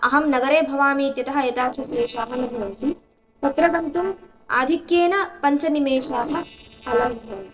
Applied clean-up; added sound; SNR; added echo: neural separator model SepFormer DNS4.